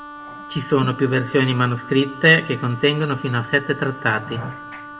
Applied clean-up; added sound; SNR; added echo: none; Wind instrument, woodwind instrument; 15 dB; reverberation time 1.0 s.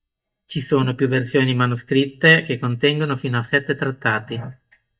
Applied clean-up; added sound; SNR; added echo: neural mask model DeepFilterNet 3.